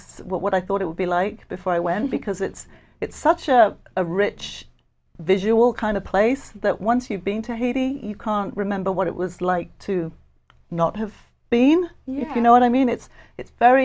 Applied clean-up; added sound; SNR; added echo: none; none; none; none.